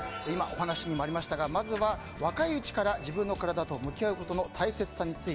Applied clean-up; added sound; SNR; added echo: none; Motorcycle; 19 dB; none.